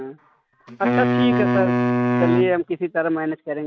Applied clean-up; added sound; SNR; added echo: neural mask model RNNoise.